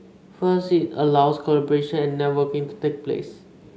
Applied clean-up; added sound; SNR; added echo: none; none; none; none.